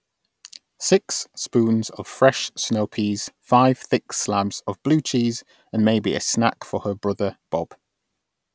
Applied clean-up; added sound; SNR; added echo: none; none; none; none.